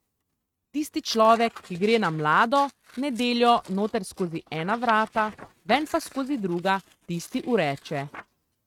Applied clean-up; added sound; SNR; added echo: neural mask model RNNoise.